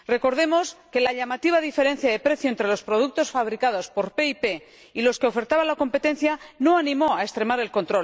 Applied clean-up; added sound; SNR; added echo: none; none; none; none.